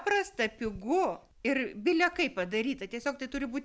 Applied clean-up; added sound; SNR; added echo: none; none; none; none.